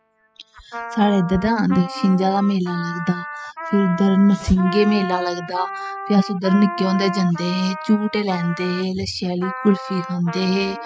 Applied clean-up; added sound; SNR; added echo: classical method spectral subtraction.